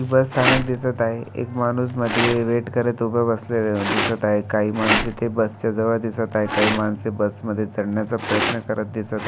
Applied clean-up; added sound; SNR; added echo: none; Rattle; 6 dB; none.